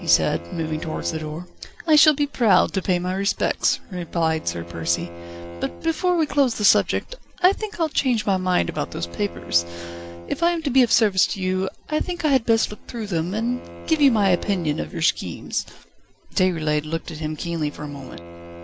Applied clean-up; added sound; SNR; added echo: none; Bowed string instrument; 17 dB; none.